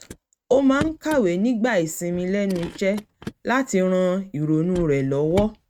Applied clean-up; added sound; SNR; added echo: neural mask model RNNoise.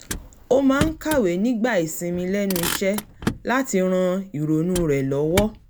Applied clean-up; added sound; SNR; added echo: none; Motor vehicle (road); 10 dB; none.